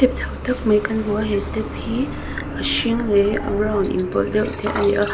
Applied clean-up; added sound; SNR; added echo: none; Truck; 9 dB; none.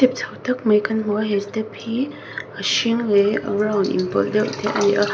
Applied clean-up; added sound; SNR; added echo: none; none; none; none.